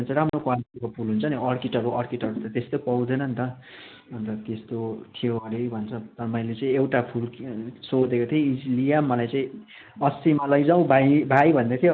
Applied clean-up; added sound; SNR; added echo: none; none; none; none.